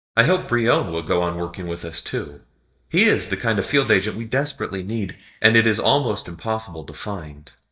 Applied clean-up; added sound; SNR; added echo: neural mask model DeepFilterNet 3.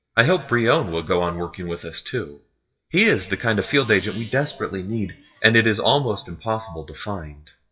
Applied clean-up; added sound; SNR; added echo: classical method WPE with log-MMSE.